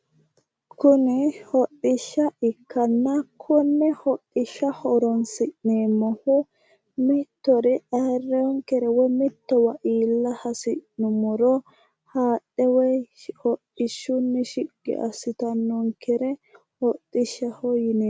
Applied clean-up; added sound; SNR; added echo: none; none; none; none.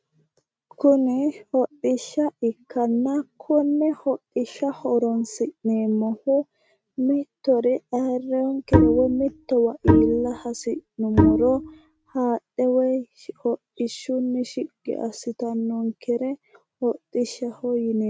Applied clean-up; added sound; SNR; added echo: neural mask model RNNoise.